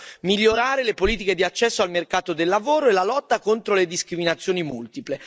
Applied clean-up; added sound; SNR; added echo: neural mask model Resemble Enhance denoiser.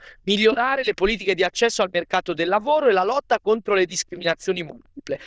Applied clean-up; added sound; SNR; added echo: neural diffusion model UNIVERSE++.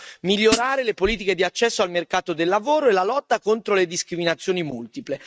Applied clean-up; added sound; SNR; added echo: neural mask model RNNoise.